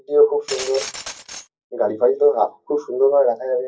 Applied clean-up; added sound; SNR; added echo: none; Glass; 15 dB; reverberation time 0.4 s.